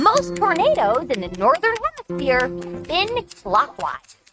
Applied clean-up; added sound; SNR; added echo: neural mask model RNNoise.